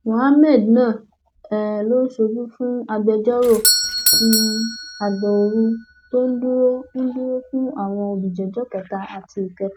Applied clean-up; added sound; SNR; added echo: none; Doorbell; 7 dB; none.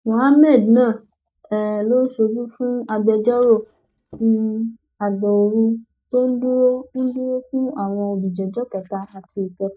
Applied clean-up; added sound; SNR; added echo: neural mask model DeepFilterNet 3.